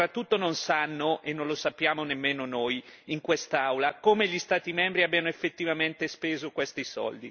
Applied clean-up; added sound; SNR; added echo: none; none; none; none.